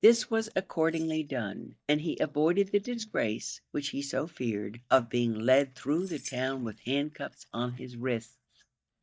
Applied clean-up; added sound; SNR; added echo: neural mask model DeepFilterNet 3.